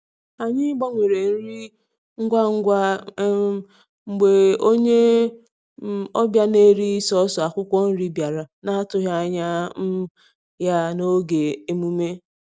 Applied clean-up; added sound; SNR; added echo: none; none; none; none.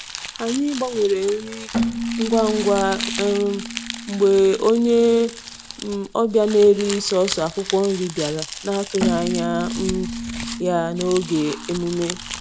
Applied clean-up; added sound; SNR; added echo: none; Keyboard (musical) + Crumpling, crinkling; 8 dB; none.